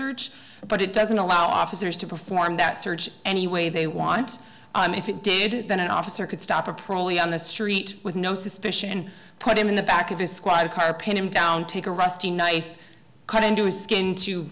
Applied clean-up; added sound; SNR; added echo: none; none; none; none.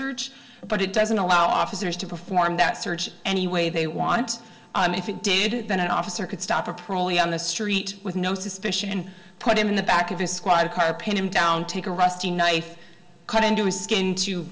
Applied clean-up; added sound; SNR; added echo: none; none; none; reverberation time 2.4 s.